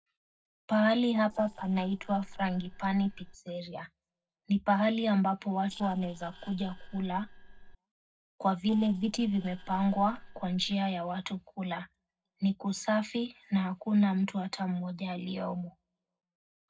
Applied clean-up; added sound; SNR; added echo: neural separator model SepFormer DNS4.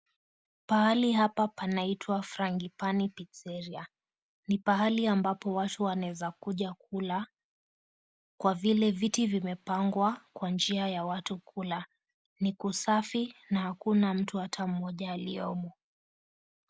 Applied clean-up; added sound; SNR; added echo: none; none; none; none.